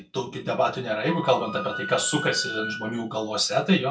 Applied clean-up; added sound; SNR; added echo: none; Wind instrument, woodwind instrument; 9 dB; reverberation time 0.2 s.